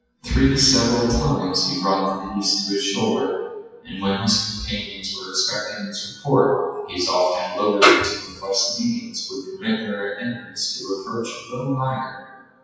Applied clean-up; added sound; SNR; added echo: classical method WPE with log-MMSE.